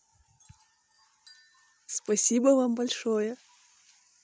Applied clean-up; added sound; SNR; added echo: none; none; none; none.